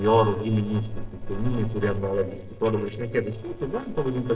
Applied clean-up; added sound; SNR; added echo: neural separator model SepFormer DNS4.